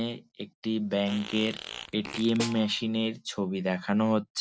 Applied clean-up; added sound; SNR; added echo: none; Snare drum + Fart; 12 dB; none.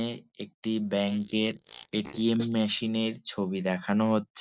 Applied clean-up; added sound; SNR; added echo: neural mask model Resemble Enhance denoiser.